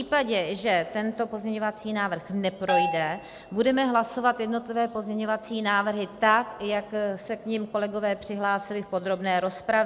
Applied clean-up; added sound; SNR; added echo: none; Bell; 4 dB; none.